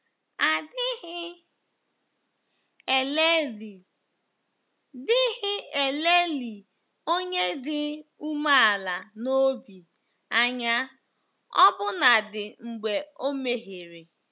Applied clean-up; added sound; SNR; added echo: none; none; none; none.